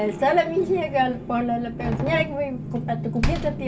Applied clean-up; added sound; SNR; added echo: none; Slam; 8 dB; reverberation time 0.2 s.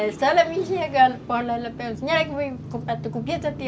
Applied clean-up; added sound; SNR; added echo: none; none; none; none.